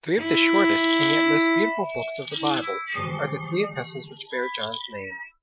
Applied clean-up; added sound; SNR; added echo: classical method Wiener filter.